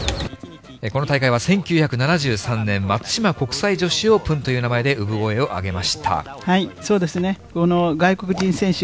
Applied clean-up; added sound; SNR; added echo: none; none; none; none.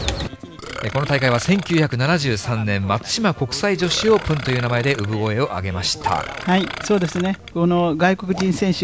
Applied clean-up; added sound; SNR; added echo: none; Burping, eructation; 13 dB; none.